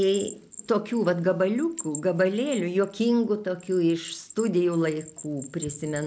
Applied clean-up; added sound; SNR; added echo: none; Bell; 18 dB; none.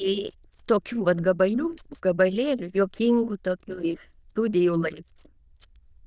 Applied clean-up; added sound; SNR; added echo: neural diffusion model UNIVERSE++.